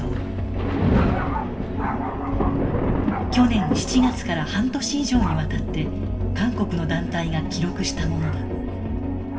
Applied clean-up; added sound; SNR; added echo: none; Thunder; 4 dB; reverberation time 0.8 s.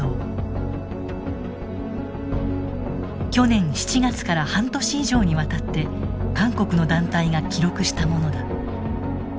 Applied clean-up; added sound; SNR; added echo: none; none; none; none.